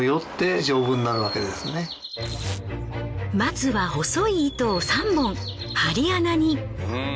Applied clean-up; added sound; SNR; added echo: none; Tearing + Bird vocalization, bird call, bird song; 14 dB; none.